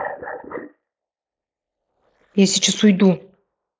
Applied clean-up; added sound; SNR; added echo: neural mask model Resemble Enhance denoiser.